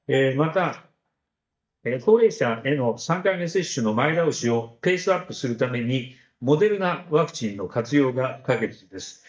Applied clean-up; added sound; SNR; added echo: neural mask model DeepFilterNet 3.